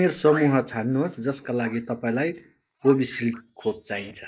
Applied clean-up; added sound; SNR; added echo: neural mask model Resemble Enhance denoiser.